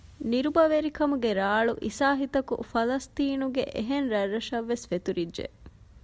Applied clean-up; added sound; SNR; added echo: none; none; none; none.